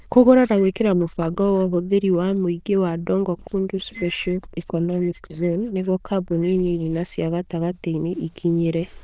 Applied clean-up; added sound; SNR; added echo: neural diffusion model UNIVERSE++.